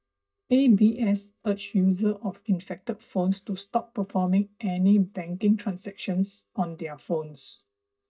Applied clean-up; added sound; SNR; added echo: neural mask model DeepFilterNet 3.